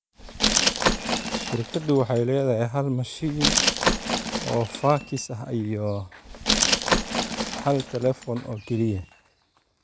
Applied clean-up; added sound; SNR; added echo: none; Glass; 0 dB; none.